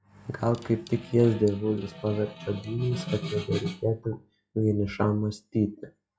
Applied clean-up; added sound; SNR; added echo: classical method log-MMSE.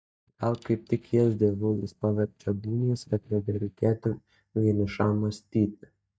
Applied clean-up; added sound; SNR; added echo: neural mask model DeepFilterNet 3.